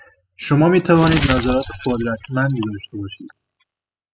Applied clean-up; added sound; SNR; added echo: classical method spectral subtraction.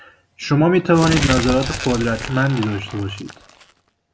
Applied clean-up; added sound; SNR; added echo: none; Crumpling, crinkling; 7 dB; none.